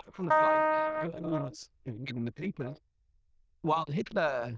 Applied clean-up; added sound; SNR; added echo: neural diffusion model UNIVERSE++.